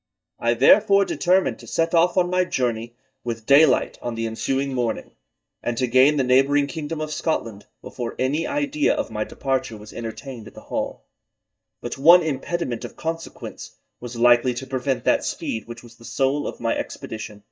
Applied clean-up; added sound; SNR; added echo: neural mask model DeepFilterNet 3.